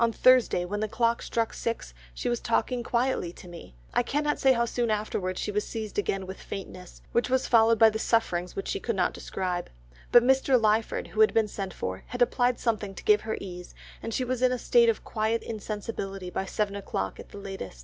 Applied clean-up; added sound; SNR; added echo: none; none; none; none.